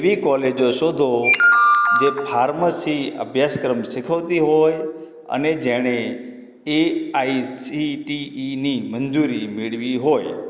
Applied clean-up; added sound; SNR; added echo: none; none; none; none.